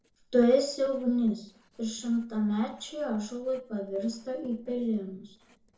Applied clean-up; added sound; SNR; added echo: neural separator model SepFormer DNS4.